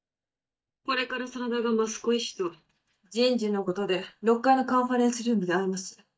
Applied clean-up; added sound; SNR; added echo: neural mask model DeepFilterNet 3.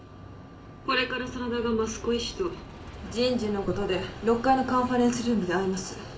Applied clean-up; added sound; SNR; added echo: none; Aircraft; 17 dB; reverberation time 0.3 s.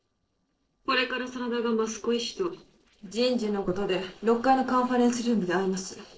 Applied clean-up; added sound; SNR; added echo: neural separator model SepFormer DNS4.